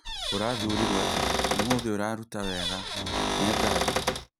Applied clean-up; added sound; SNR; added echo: none; Cupboard open or close / Door; -3 dB; none.